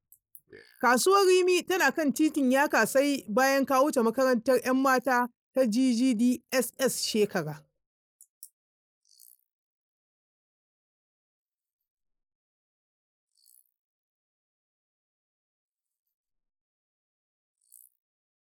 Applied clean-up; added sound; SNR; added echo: neural mask model Resemble Enhance denoiser.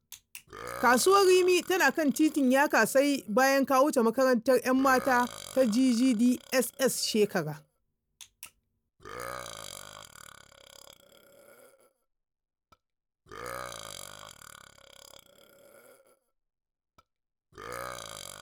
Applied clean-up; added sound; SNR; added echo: none; Burping, eructation; 18 dB; none.